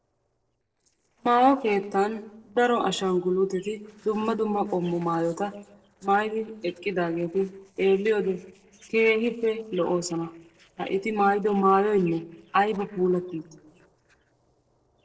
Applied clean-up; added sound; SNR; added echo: neural separator model SepFormer DNS4.